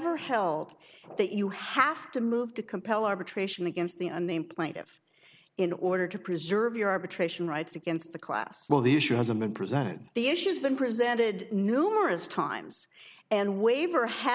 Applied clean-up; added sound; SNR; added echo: none; none; none; none.